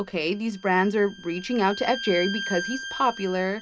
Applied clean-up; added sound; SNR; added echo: none; Bowed string instrument; 11 dB; reverberation time 0.3 s.